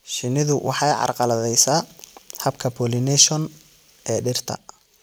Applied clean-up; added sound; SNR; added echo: none; none; none; none.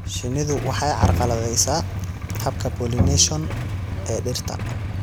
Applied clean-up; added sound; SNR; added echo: none; Bowed string instrument + Idling / Engine starting / Motorcycle / Accelerating, revving, vroom; 0 dB; none.